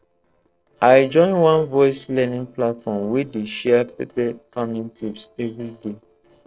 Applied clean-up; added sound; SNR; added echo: neural separator model SepFormer DNS4.